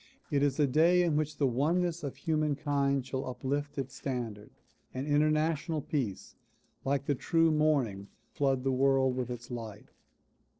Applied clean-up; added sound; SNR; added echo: neural separator model SepFormer DNS4.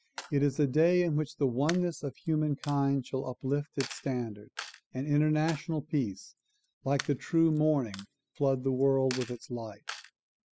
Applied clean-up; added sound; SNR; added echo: classical method spectral subtraction.